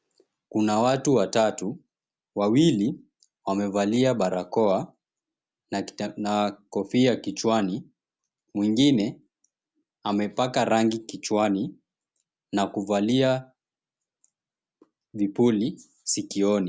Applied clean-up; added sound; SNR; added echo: none; none; none; none.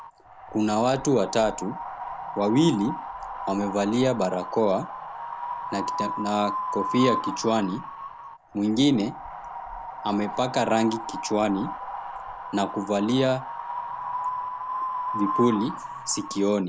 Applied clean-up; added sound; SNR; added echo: none; Wind; 7 dB; none.